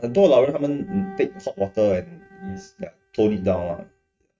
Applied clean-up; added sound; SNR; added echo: neural mask model RNNoise.